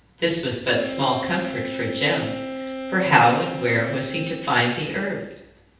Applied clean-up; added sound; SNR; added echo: none; Wind instrument, woodwind instrument; 9 dB; reverberation time 0.9 s.